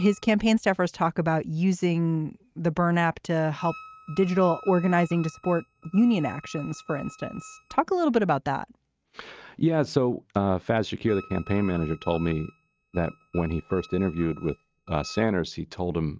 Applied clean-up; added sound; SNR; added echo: neural mask model RNNoise.